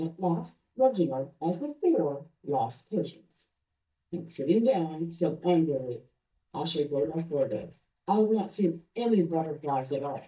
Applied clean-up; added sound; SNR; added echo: neural mask model DeepFilterNet 3.